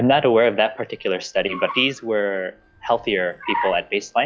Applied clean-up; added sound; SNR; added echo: classical method log-MMSE.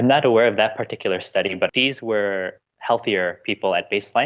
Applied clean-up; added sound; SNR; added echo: none; none; none; none.